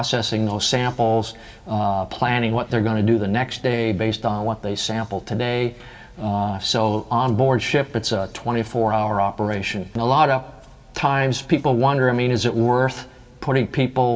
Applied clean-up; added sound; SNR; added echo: none; none; none; reverberation time 1.1 s.